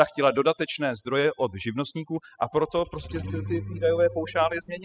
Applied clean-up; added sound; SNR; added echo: classical method spectral subtraction.